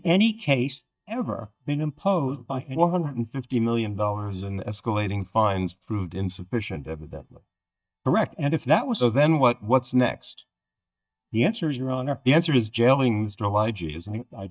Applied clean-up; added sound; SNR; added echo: neural mask model DeepFilterNet 3.